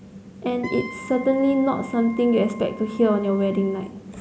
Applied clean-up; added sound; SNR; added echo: none; Wind instrument, woodwind instrument; 18 dB; none.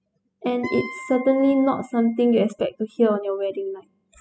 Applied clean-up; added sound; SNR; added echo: classical method spectral subtraction.